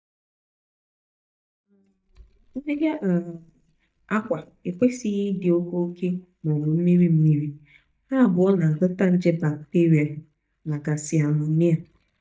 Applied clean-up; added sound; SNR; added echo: neural mask model DeepFilterNet 3.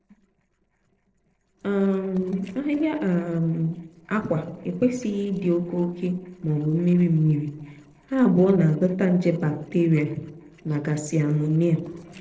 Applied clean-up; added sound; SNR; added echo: neural separator model SepFormer DNS4.